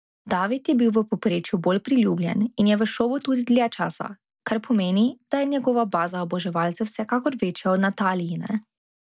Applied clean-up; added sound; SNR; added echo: none; none; none; none.